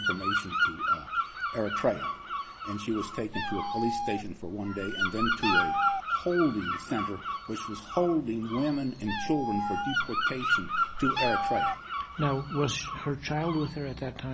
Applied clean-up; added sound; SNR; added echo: none; Meow + Bird vocalization, bird call, bird song; 0 dB; none.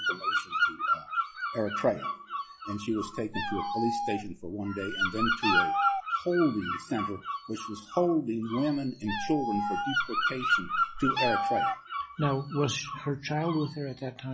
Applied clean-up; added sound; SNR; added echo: classical method log-MMSE.